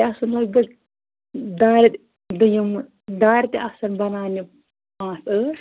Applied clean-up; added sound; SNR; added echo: none; none; none; none.